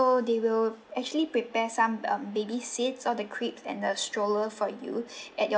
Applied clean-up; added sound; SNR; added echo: none; none; none; none.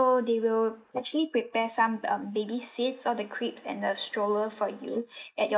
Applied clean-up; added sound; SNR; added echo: neural mask model Resemble Enhance denoiser.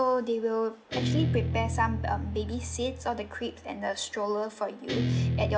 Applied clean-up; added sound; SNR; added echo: none; Guitar; 1 dB; none.